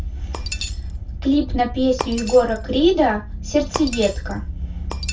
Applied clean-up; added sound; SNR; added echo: none; Shatter; 14 dB; reverberation time 0.2 s.